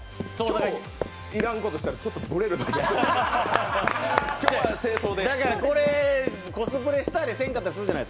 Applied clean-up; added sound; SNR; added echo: none; Run; 11 dB; none.